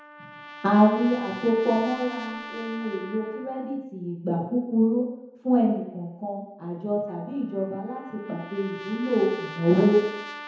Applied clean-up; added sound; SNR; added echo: none; Trumpet; 16 dB; reverberation time 1.0 s.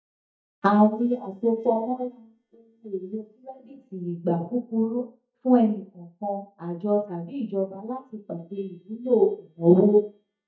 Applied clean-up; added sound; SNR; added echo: neural mask model DeepFilterNet 3.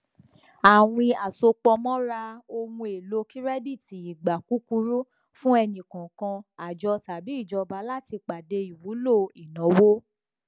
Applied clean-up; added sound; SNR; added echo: none; none; none; none.